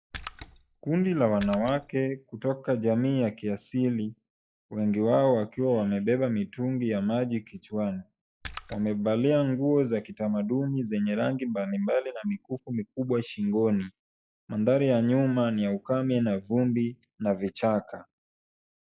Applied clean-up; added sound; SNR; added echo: classical method log-MMSE.